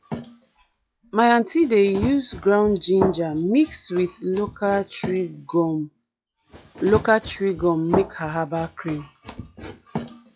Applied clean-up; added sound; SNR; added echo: classical method log-MMSE.